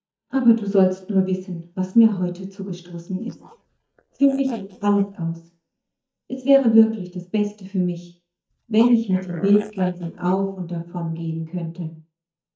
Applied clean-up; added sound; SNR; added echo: neural mask model DeepFilterNet 3.